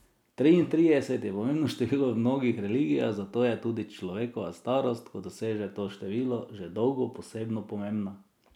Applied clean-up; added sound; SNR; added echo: none; none; none; none.